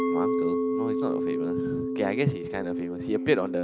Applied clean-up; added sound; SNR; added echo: none; Chink, clink + Keyboard (musical); -2 dB; none.